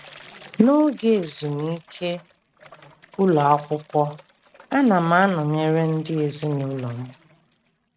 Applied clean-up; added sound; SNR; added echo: neural mask model RNNoise.